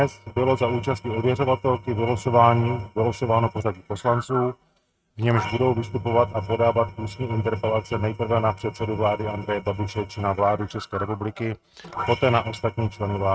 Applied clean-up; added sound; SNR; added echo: neural mask model RNNoise.